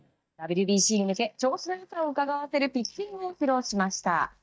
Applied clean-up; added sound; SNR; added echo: neural mask model DeepFilterNet 3.